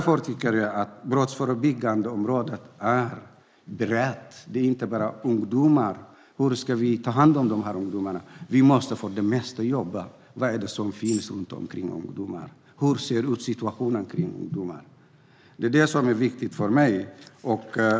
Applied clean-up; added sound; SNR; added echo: neural mask model Resemble Enhance denoiser.